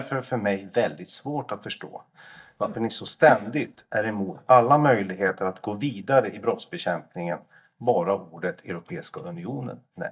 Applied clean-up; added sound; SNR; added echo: neural mask model DeepFilterNet 3.